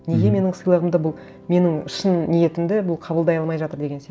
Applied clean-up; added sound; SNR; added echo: none; none; none; none.